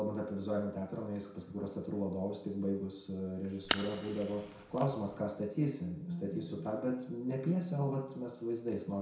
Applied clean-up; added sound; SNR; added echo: none; Fire; 1 dB; reverberation time 0.6 s.